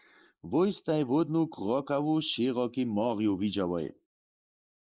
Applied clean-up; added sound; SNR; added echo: neural mask model Resemble Enhance denoiser.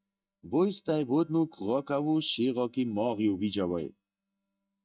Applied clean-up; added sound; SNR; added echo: neural mask model DeepFilterNet 3.